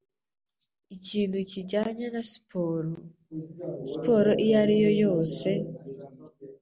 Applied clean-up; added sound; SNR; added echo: none; none; none; none.